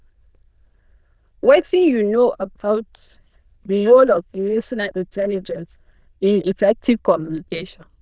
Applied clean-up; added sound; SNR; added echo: neural diffusion model UNIVERSE++.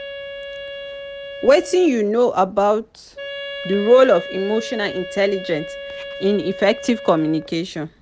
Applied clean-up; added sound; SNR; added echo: none; Wind instrument, woodwind instrument; 13 dB; none.